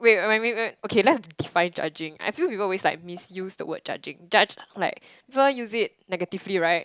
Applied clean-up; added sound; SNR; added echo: none; none; none; none.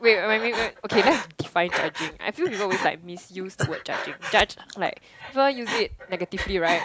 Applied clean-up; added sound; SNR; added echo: none; Breathing; 7 dB; none.